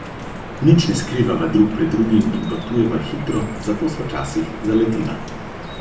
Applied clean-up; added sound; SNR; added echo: none; Drip; 12 dB; reverberation time 0.8 s.